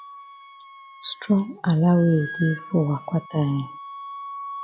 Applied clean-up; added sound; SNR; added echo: none; Wind instrument, woodwind instrument; 14 dB; none.